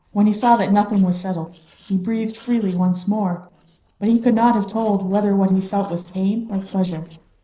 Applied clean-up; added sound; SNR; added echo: neural separator model SepFormer DNS4.